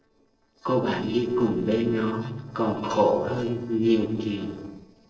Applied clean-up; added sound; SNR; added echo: neural separator model SepFormer DNS4.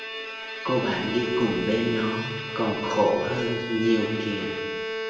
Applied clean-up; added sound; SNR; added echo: none; Bowed string instrument; 5 dB; reverberation time 1.2 s.